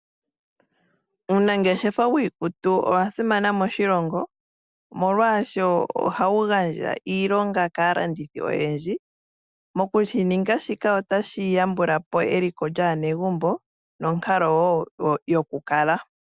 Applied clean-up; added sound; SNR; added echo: none; none; none; none.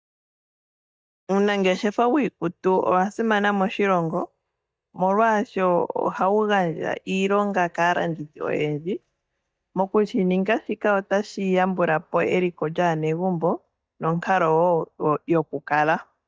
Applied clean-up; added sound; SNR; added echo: neural mask model DeepFilterNet 3.